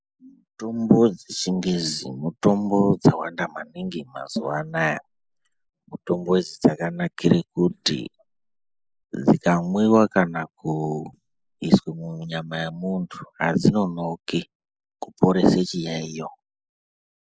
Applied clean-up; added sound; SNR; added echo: neural mask model Resemble Enhance denoiser.